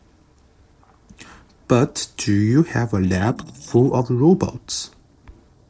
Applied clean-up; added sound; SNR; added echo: neural separator model SepFormer DNS4.